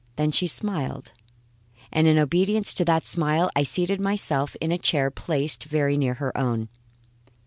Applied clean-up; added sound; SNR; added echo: none; none; none; none.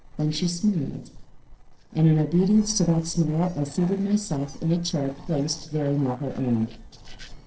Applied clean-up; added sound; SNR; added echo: neural separator model SepFormer DNS4.